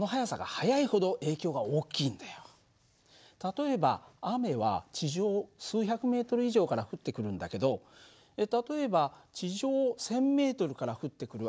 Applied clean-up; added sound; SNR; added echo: none; none; none; none.